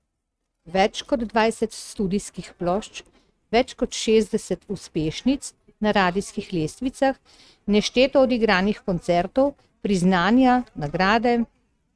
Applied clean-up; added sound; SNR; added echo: neural mask model RNNoise.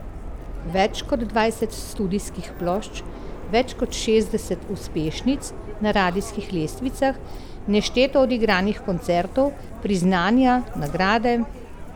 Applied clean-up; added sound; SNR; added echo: none; Subway, metro, underground; 10 dB; none.